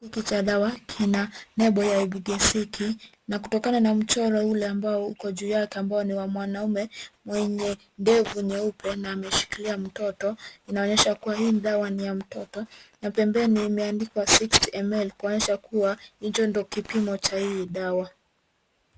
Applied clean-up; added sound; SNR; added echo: none; none; none; none.